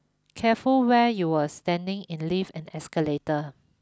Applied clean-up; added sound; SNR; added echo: none; none; none; none.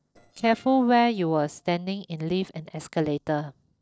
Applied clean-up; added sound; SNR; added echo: neural separator model SepFormer DNS4.